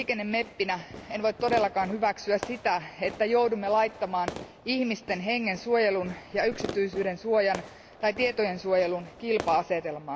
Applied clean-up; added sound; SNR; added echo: none; Fireworks; 15 dB; none.